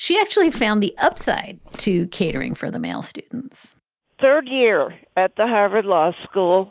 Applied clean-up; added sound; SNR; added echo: none; Walk, footsteps; 19 dB; none.